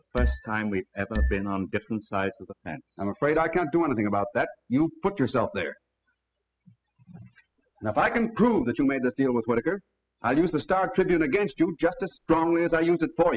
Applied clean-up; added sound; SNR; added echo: classical method spectral subtraction.